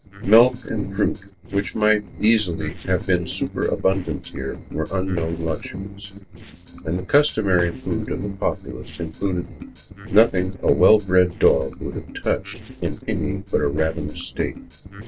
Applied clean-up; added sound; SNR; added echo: neural separator model SepFormer DNS4.